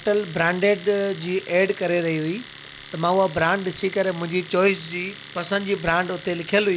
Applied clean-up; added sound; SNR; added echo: none; Domestic sounds, home sounds; 15 dB; none.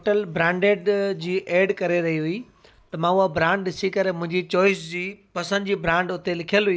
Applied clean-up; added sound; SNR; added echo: none; none; none; none.